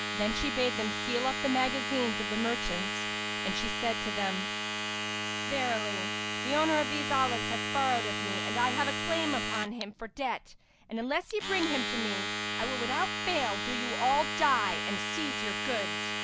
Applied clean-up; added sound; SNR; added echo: none; Domestic sounds, home sounds; 1 dB; none.